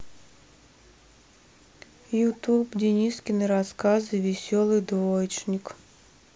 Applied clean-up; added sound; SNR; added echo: none; none; none; none.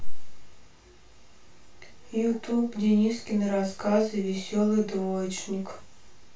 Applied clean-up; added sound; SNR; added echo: none; none; none; reverberation time 0.2 s.